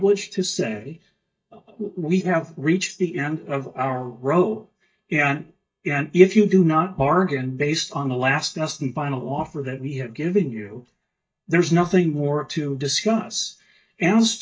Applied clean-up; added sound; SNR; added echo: neural mask model DeepFilterNet 3.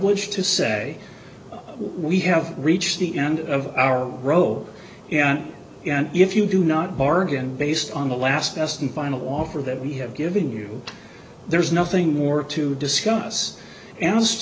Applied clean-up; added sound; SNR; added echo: none; none; none; none.